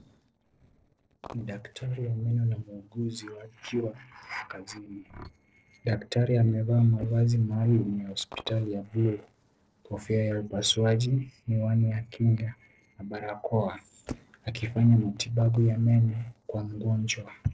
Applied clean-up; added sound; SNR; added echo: neural separator model SepFormer DNS4.